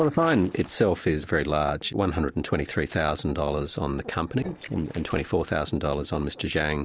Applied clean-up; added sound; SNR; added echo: neural separator model SepFormer DNS4.